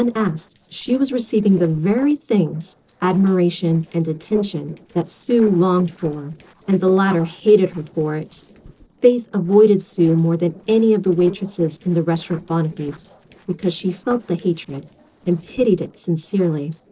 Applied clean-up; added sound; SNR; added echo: neural separator model SepFormer DNS4.